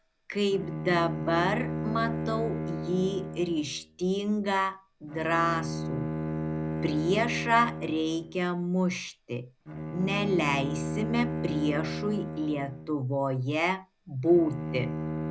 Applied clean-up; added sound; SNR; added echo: none; Bowed string instrument; 5 dB; none.